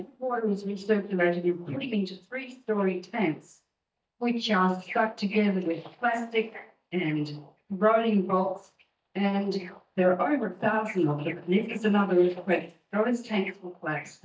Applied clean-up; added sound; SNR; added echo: neural mask model DeepFilterNet 3.